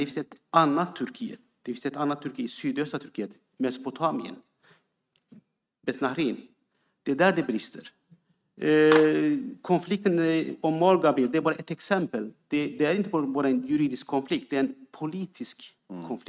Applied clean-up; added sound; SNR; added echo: neural mask model RNNoise.